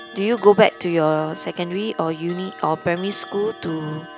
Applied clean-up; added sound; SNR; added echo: none; Clock; 18 dB; none.